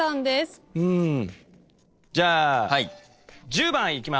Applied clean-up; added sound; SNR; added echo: neural separator model SepFormer DNS4.